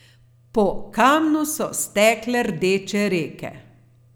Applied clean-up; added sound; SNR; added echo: none; none; none; none.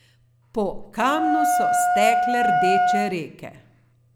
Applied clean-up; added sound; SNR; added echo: none; Wind instrument, woodwind instrument; -5 dB; none.